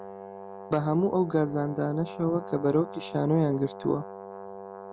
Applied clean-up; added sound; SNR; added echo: none; Brass instrument; 13 dB; none.